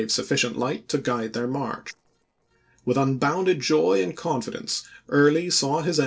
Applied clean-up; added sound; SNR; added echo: neural separator model SepFormer DNS4.